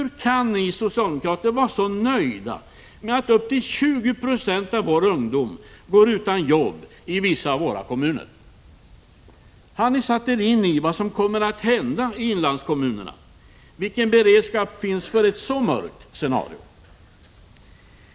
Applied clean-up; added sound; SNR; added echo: none; none; none; none.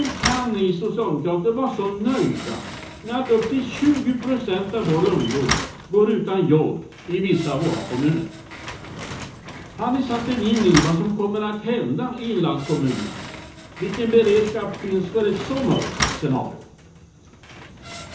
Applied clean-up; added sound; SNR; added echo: none; Slam; 10 dB; reverberation time 0.7 s.